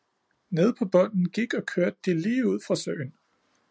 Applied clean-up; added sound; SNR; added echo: none; none; none; none.